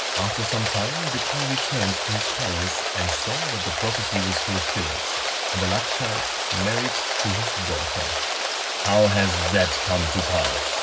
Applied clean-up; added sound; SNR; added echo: none; Rain; -2 dB; reverberation time 0.4 s.